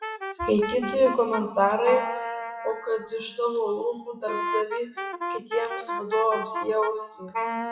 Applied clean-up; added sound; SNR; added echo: classical method WPE with log-MMSE.